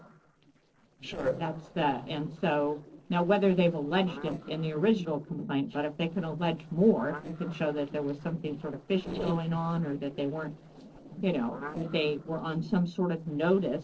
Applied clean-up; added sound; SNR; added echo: neural separator model SepFormer DNS4.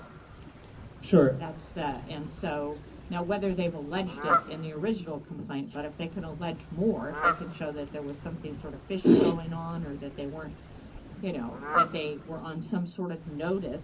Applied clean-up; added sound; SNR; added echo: none; Fowl; 6 dB; reverberation time 0.4 s.